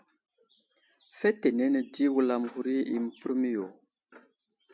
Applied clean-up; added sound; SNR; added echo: none; none; none; none.